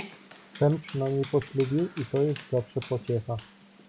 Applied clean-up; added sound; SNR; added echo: none; Dog; 17 dB; none.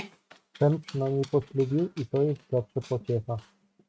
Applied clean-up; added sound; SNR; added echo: neural mask model RNNoise.